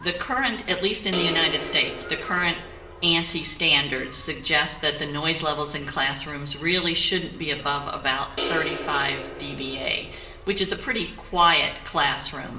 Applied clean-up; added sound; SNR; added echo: none; Crash cymbal; 8 dB; reverberation time 0.8 s.